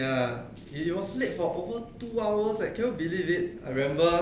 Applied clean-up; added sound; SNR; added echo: none; none; none; none.